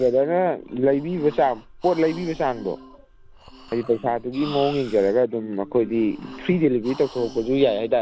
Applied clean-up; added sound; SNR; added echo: none; Breathing + Marimba, xylophone; 18 dB; none.